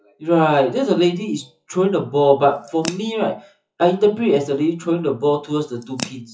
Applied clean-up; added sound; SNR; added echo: classical method WPE with log-MMSE.